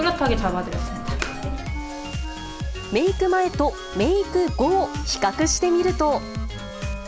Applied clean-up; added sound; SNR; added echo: none; Wind instrument, woodwind instrument; 14 dB; none.